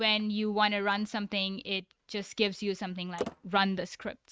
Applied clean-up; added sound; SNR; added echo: neural mask model RNNoise.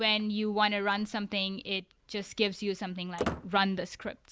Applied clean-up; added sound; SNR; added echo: none; Squeak; 12 dB; none.